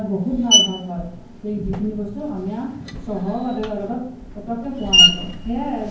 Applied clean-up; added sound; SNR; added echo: none; Screech; -3 dB; reverberation time 0.9 s.